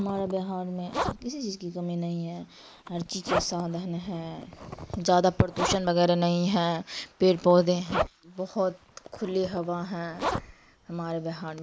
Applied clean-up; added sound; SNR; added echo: neural mask model Resemble Enhance denoiser.